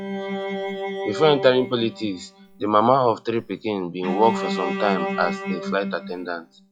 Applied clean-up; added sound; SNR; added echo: classical method log-MMSE.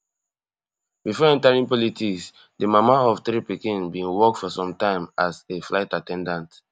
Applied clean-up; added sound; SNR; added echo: none; none; none; none.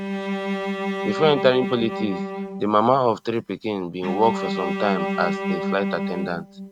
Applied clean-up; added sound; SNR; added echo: neural mask model RNNoise.